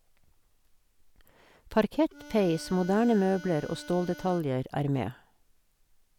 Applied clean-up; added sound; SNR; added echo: none; Harmonica; 17 dB; none.